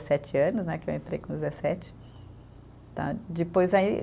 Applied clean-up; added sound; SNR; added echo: none; none; none; none.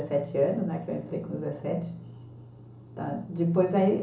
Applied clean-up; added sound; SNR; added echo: none; none; none; reverberation time 0.8 s.